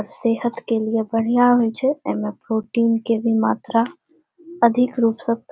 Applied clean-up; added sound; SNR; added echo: none; none; none; none.